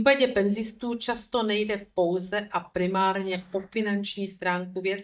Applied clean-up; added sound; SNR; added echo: neural mask model DeepFilterNet 3.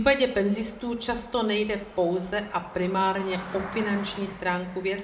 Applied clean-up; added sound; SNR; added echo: none; Cricket; 16 dB; reverberation time 0.6 s.